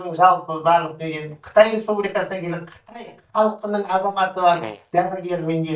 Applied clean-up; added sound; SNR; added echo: neural mask model DeepFilterNet 3.